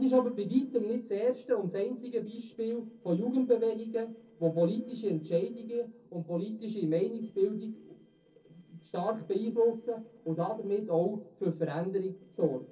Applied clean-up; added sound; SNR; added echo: neural separator model SepFormer DNS4.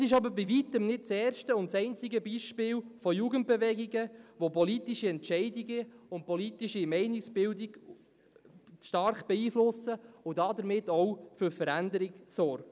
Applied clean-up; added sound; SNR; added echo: none; none; none; none.